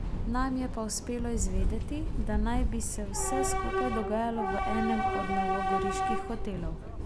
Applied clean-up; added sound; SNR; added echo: none; Subway, metro, underground / Train; -3 dB; none.